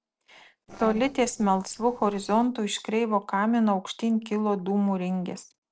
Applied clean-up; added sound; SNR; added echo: neural separator model SepFormer DNS4.